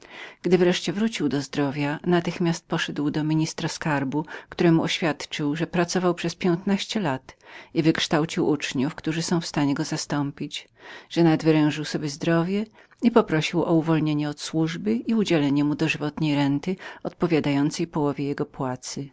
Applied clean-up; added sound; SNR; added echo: none; none; none; none.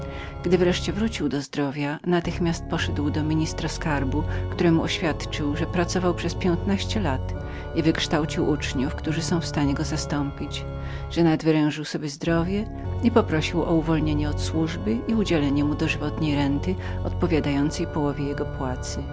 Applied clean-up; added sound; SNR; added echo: none; Organ; 6 dB; none.